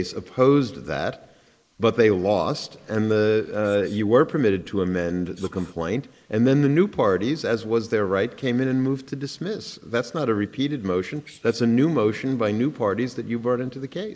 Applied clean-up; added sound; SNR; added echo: neural mask model Resemble Enhance denoiser.